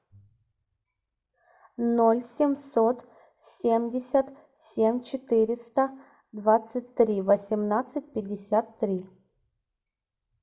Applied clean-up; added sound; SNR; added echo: none; none; none; none.